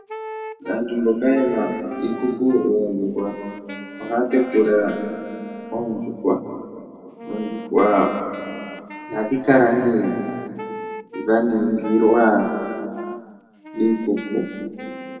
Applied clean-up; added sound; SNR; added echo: none; Wind instrument, woodwind instrument; 13 dB; reverberation time 2.2 s.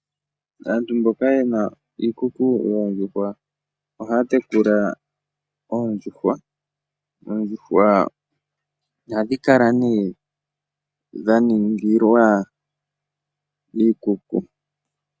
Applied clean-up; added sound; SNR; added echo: none; none; none; none.